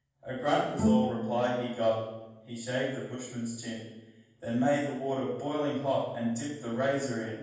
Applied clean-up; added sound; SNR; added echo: none; Bowed string instrument; 2 dB; reverberation time 1.2 s.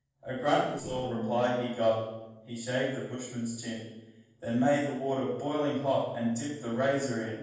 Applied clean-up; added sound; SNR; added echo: neural separator model SepFormer DNS4.